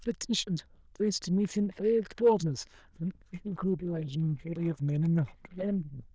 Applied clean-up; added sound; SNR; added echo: neural diffusion model UNIVERSE++.